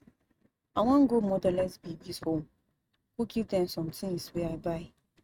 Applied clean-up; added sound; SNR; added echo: neural mask model RNNoise.